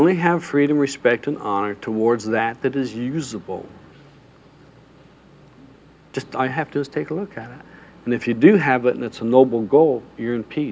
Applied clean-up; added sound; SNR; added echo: none; none; none; none.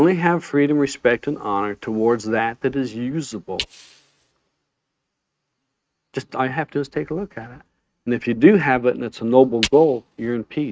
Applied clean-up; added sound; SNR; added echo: neural mask model RNNoise.